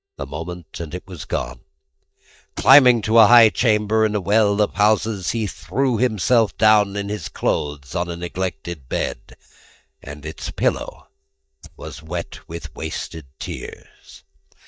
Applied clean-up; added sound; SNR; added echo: neural mask model DeepFilterNet 3.